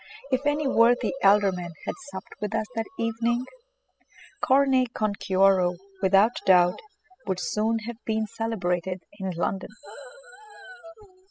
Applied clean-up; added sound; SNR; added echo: classical method spectral subtraction.